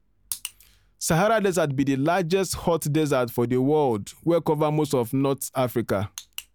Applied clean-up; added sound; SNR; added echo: none; none; none; none.